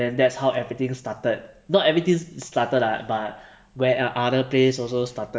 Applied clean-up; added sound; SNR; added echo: none; none; none; none.